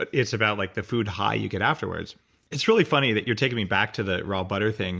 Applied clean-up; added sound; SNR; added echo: none; none; none; none.